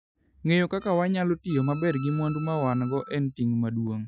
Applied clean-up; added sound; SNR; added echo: classical method Wiener filter.